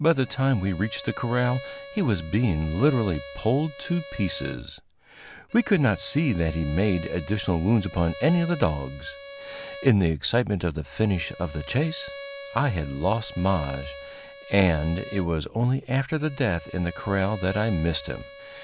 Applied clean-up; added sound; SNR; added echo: none; Bowed string instrument; 15 dB; none.